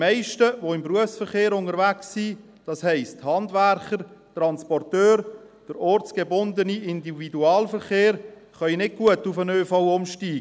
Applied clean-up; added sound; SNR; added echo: none; none; none; none.